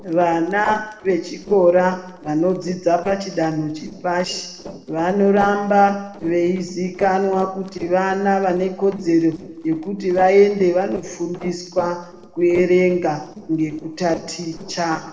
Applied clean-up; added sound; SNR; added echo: neural separator model SepFormer DNS4.